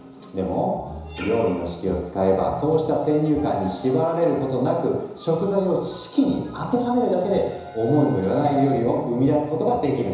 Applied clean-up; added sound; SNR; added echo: none; none; none; reverberation time 1.0 s.